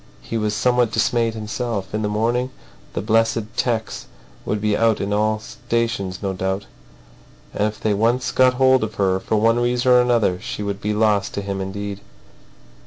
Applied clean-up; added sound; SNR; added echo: none; none; none; none.